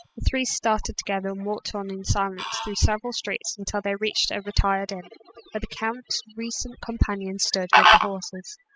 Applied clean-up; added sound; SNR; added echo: classical method spectral subtraction.